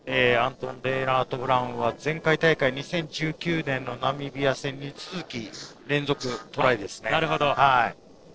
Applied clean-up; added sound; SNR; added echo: neural separator model SepFormer DNS4.